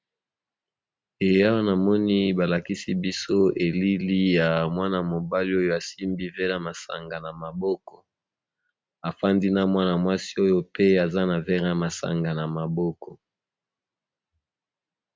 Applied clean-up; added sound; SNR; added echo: none; none; none; none.